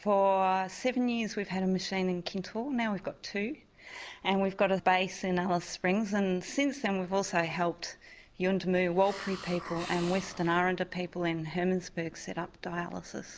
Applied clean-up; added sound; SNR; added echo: none; Hiss; 15 dB; none.